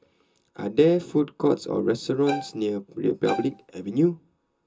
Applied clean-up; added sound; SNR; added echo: none; Bowed string instrument; 8 dB; reverberation time 0.2 s.